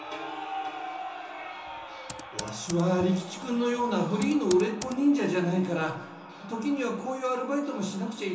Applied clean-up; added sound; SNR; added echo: none; Computer keyboard; 16 dB; reverberation time 1.2 s.